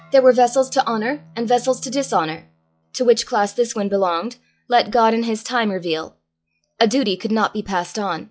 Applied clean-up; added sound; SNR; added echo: classical method log-MMSE.